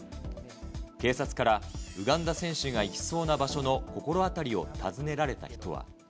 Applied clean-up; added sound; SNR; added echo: none; Camera; 20 dB; none.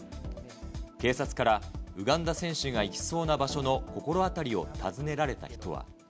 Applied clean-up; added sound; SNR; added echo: none; none; none; none.